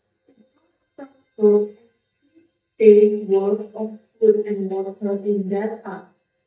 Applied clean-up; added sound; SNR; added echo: neural mask model DeepFilterNet 3.